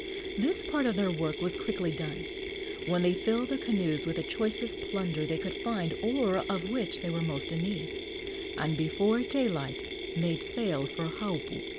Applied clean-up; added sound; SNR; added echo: none; Mechanisms; 6 dB; none.